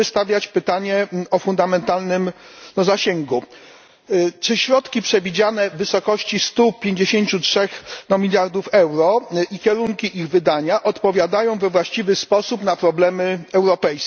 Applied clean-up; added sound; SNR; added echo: none; none; none; none.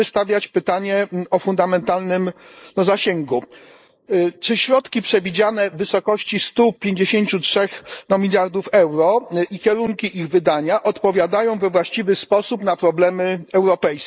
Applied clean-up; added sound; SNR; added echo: neural mask model Resemble Enhance denoiser.